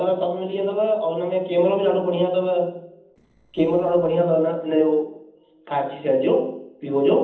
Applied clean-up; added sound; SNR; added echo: neural separator model SepFormer DNS4.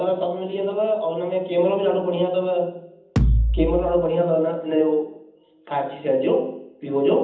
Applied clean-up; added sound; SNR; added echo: none; Bass drum; -1 dB; reverberation time 0.8 s.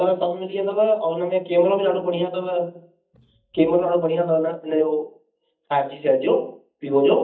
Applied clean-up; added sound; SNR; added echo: neural mask model DeepFilterNet 3.